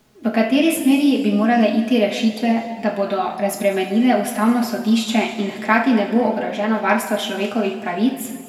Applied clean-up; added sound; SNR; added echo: none; none; none; reverberation time 1.8 s.